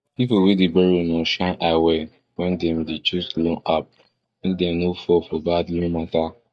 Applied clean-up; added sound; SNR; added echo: neural mask model DeepFilterNet 3.